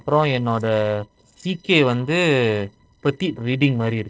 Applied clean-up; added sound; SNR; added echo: neural separator model SepFormer DNS4.